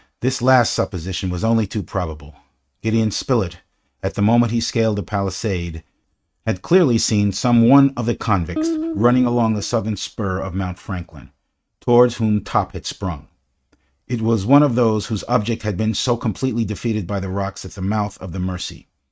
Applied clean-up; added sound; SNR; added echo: neural mask model RNNoise.